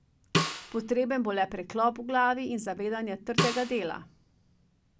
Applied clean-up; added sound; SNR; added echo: none; Snare drum; 3 dB; none.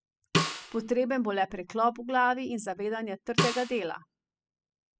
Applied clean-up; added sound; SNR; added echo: classical method spectral subtraction.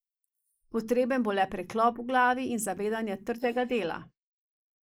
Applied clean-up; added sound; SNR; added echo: neural mask model Resemble Enhance denoiser.